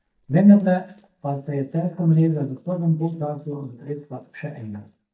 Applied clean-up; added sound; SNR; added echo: neural mask model DeepFilterNet 3.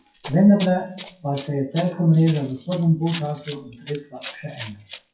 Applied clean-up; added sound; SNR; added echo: classical method WPE with log-MMSE.